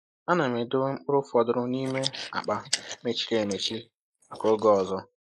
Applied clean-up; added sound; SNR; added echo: neural mask model Resemble Enhance denoiser.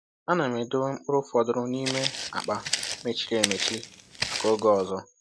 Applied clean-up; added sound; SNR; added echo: none; Walk, footsteps; 5 dB; none.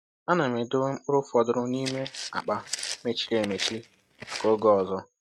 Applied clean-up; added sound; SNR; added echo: neural mask model RNNoise.